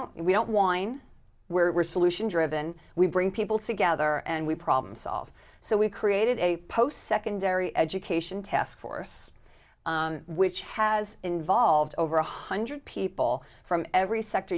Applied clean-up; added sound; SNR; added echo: none; none; none; none.